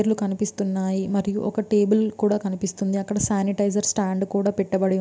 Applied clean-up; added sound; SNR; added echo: none; none; none; none.